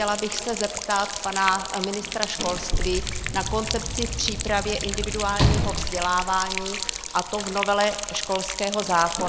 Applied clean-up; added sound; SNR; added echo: none; Rain + Sliding door / Slam; 2 dB; none.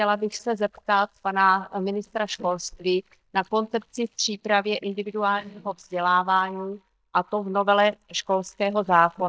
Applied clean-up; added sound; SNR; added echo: neural mask model DeepFilterNet 3.